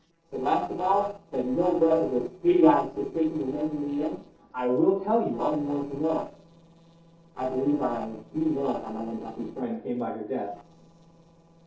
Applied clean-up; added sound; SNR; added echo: neural separator model SepFormer DNS4.